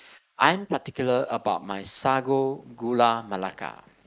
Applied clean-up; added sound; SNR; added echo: neural mask model Resemble Enhance denoiser.